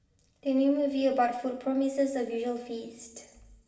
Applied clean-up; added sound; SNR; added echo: none; none; none; reverberation time 1.1 s.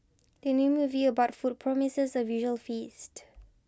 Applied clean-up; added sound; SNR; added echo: none; none; none; none.